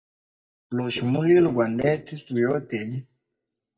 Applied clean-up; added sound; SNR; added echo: neural mask model DeepFilterNet 3.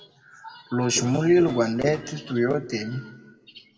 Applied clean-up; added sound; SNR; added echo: none; Walk, footsteps; 12 dB; reverberation time 0.9 s.